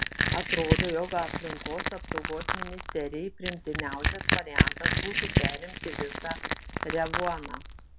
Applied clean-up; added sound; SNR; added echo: none; Crushing; -5 dB; none.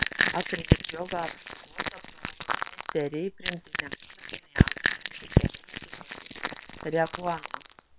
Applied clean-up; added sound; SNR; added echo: neural separator model SepFormer WHAM!.